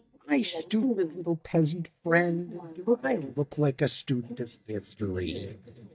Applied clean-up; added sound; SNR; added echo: neural mask model DeepFilterNet 3.